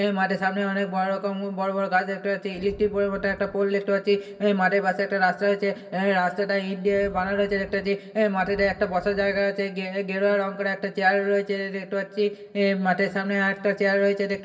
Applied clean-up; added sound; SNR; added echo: none; Wind; 19 dB; reverberation time 1.6 s.